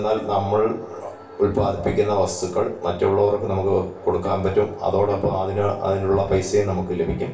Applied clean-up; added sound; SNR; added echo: none; Bowed string instrument; 19 dB; reverberation time 0.4 s.